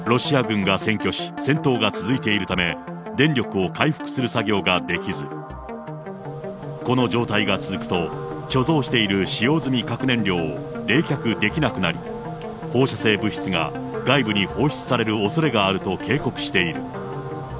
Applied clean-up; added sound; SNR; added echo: none; none; none; none.